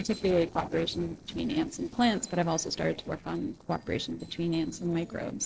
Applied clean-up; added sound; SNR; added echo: neural separator model SepFormer DNS4.